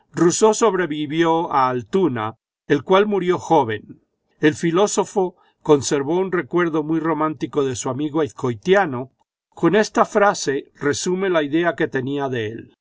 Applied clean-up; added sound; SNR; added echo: none; none; none; none.